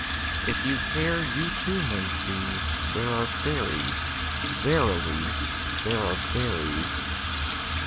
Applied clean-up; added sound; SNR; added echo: none; Sink (filling or washing) / Water tap, faucet; -4 dB; none.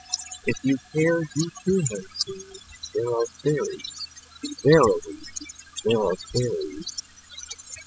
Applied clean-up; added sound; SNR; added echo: classical method spectral subtraction.